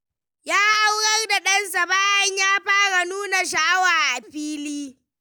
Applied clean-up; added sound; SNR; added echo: none; none; none; none.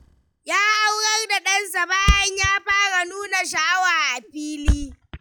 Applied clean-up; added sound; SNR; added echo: classical method log-MMSE.